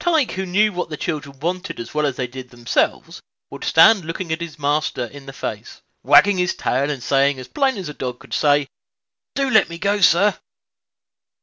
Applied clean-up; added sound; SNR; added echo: none; none; none; none.